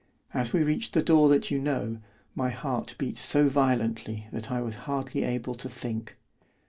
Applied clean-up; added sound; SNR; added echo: none; none; none; none.